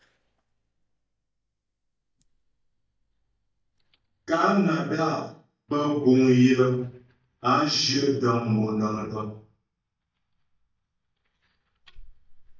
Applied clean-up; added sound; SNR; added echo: neural mask model DeepFilterNet 3.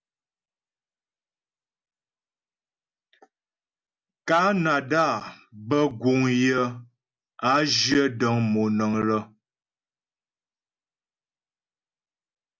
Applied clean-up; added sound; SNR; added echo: none; none; none; none.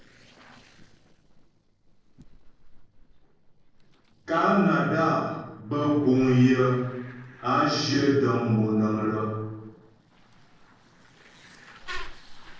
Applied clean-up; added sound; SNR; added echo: neural separator model SepFormer DNS4.